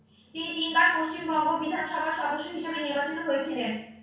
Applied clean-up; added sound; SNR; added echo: none; none; none; reverberation time 0.6 s.